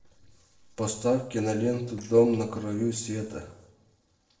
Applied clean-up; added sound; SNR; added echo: neural separator model SepFormer DNS4.